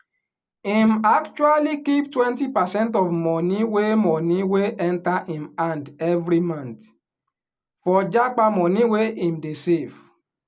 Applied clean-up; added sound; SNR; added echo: none; none; none; none.